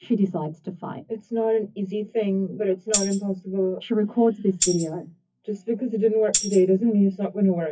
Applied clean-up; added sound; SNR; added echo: classical method WPE with log-MMSE.